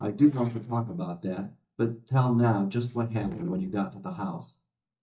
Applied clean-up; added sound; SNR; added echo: neural mask model DeepFilterNet 3.